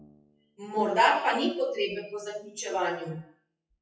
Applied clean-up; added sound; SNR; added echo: classical method WPE with log-MMSE.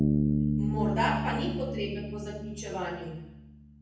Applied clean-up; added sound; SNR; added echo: none; Bass guitar; -4 dB; reverberation time 0.8 s.